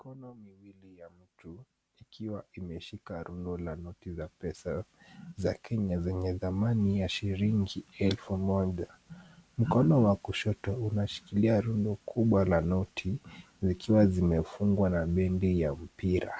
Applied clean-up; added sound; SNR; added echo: none; none; none; none.